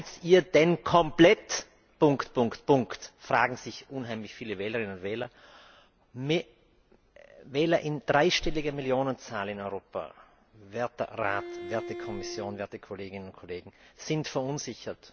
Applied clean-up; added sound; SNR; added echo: none; Bowed string instrument; 12 dB; none.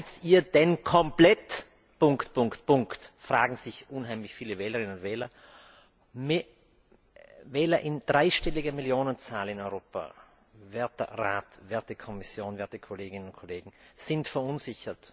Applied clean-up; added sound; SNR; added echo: none; none; none; none.